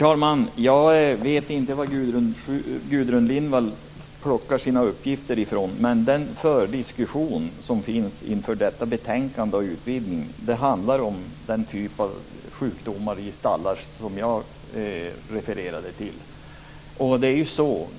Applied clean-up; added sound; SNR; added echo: none; none; none; none.